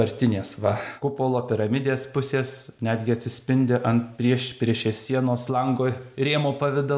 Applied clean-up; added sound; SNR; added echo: none; none; none; none.